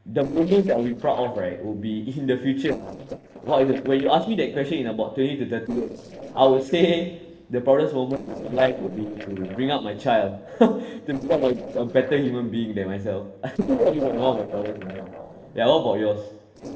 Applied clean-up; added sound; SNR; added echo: neural separator model SepFormer DNS4.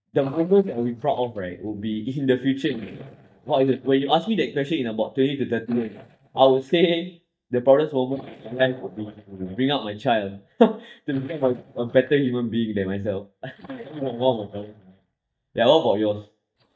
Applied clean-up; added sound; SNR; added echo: neural mask model DeepFilterNet 3.